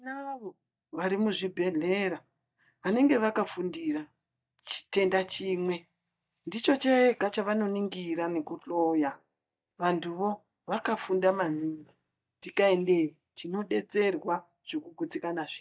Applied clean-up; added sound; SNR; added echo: neural mask model DeepFilterNet 3.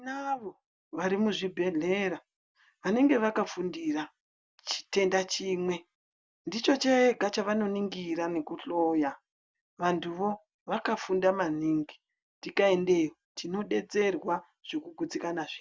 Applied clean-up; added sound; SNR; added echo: none; none; none; none.